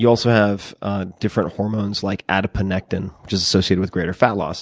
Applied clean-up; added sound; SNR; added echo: none; none; none; none.